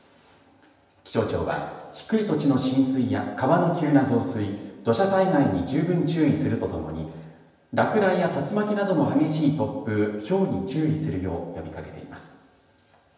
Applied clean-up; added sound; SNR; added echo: none; Fart; 15 dB; reverberation time 1.0 s.